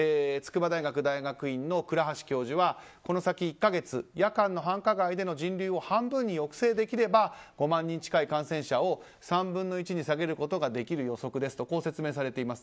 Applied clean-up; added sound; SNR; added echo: none; none; none; none.